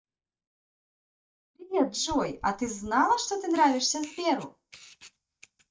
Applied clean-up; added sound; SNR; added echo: neural mask model DeepFilterNet 3.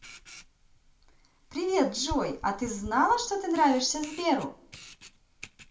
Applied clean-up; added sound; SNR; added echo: none; Camera; 17 dB; reverberation time 0.3 s.